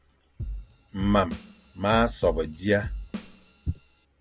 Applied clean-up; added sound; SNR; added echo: none; Drum kit; 9 dB; none.